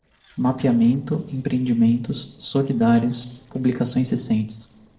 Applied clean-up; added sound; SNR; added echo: neural separator model SepFormer DNS4.